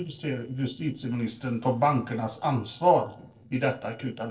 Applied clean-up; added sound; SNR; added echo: neural separator model SepFormer DNS4.